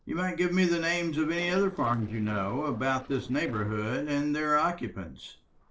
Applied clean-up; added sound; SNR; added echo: neural separator model SepFormer DNS4.